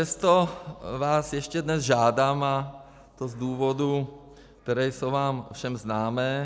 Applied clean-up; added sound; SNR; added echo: none; none; none; none.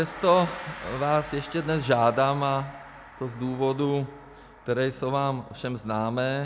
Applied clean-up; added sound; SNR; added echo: none; Gong; 17 dB; none.